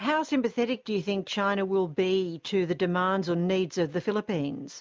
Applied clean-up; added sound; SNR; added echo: none; none; none; none.